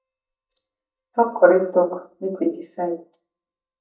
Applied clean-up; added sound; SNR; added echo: neural mask model DeepFilterNet 3.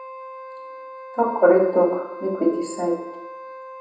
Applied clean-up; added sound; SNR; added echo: none; Wind instrument, woodwind instrument; 15 dB; reverberation time 0.8 s.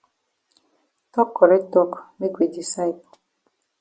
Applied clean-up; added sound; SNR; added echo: none; none; none; none.